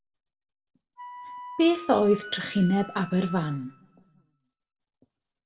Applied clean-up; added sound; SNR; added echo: none; Wind instrument, woodwind instrument; 17 dB; reverberation time 0.5 s.